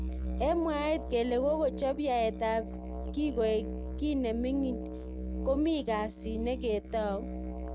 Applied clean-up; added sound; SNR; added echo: neural mask model RNNoise.